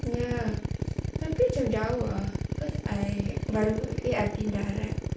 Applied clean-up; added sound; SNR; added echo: none; Drill; 0 dB; reverberation time 0.3 s.